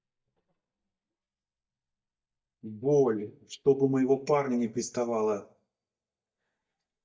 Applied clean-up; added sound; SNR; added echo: neural mask model DeepFilterNet 3.